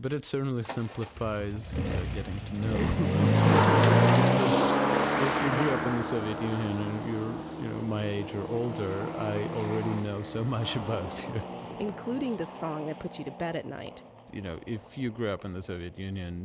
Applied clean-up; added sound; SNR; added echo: none; Motor vehicle (road); -3 dB; none.